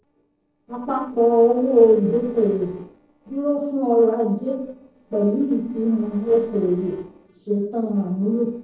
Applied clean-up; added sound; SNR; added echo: neural separator model SepFormer DNS4.